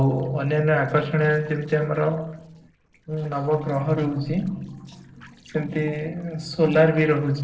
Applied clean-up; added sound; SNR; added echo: neural separator model SepFormer DNS4.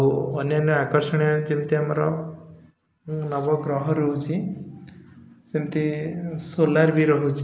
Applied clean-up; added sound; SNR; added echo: none; none; none; none.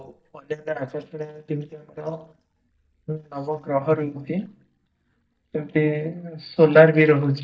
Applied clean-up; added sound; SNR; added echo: neural mask model DeepFilterNet 3.